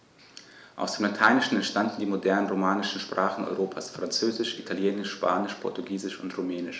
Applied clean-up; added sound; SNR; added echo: none; none; none; none.